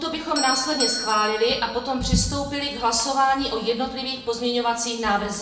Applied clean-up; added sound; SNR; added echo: none; Doorbell; 10 dB; reverberation time 0.9 s.